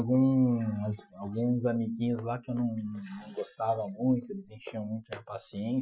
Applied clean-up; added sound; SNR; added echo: classical method Wiener filter.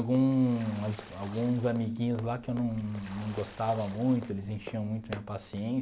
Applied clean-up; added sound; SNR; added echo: none; Run + Water / Splash, splatter; 18 dB; none.